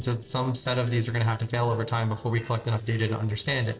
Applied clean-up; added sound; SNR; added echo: neural separator model SepFormer DNS4.